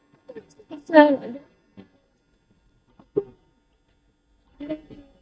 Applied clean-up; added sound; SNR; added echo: neural mask model DeepFilterNet 3.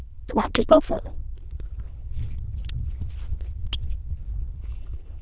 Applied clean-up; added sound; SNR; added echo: neural diffusion model UNIVERSE++.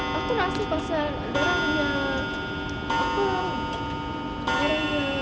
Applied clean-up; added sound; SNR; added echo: none; Clock; 0 dB; none.